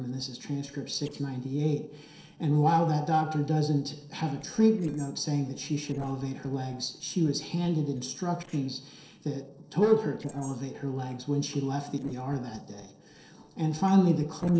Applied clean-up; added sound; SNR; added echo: neural separator model SepFormer DNS4.